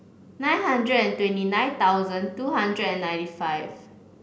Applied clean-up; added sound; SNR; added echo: none; none; none; none.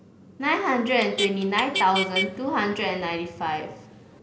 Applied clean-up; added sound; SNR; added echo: none; Motor vehicle (road); 8 dB; none.